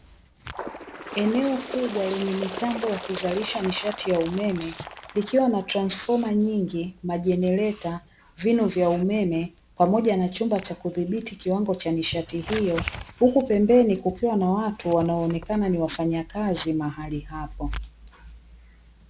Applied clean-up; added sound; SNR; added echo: none; Writing + Bird; 15 dB; none.